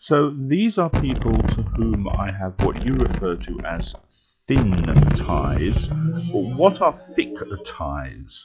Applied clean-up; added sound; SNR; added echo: classical method log-MMSE.